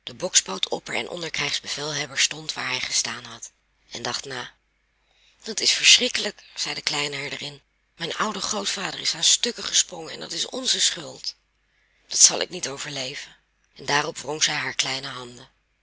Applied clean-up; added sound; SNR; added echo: none; none; none; none.